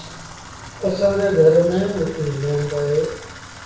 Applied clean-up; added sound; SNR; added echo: none; Bathtub (filling or washing) / Water tap, faucet; 16 dB; reverberation time 0.6 s.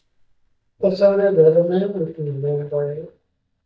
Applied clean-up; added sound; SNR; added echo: neural mask model DeepFilterNet 3.